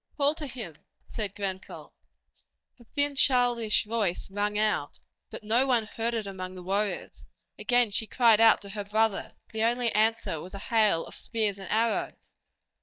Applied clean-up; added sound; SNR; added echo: neural mask model DeepFilterNet 3.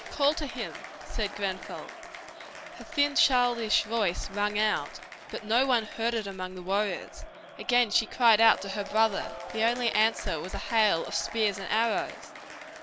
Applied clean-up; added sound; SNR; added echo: none; Applause / Cheering + Crowd; 13 dB; none.